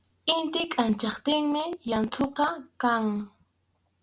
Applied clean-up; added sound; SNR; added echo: none; none; none; none.